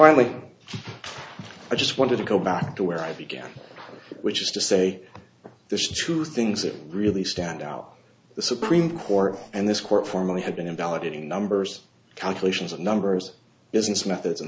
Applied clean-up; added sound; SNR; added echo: none; Bowed string instrument; 14 dB; none.